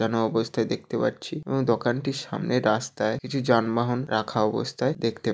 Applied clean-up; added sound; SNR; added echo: none; none; none; none.